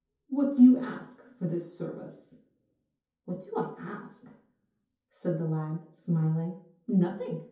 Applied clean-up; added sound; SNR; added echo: none; none; none; reverberation time 0.6 s.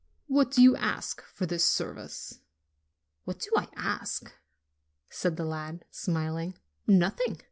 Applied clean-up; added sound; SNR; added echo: none; none; none; none.